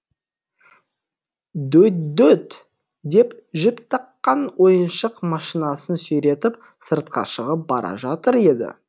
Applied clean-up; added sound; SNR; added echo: none; none; none; none.